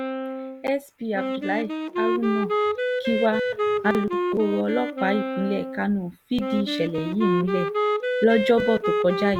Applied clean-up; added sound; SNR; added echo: none; Wind instrument, woodwind instrument; 1 dB; none.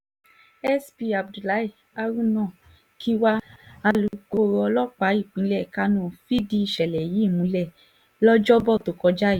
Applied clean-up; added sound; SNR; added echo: none; none; none; none.